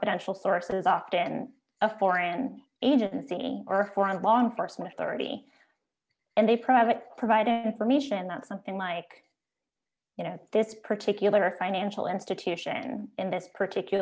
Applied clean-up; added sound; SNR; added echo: none; none; none; none.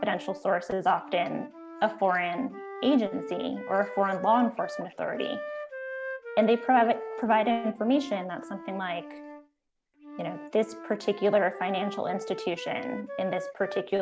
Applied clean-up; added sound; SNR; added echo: none; Wind instrument, woodwind instrument; 12 dB; none.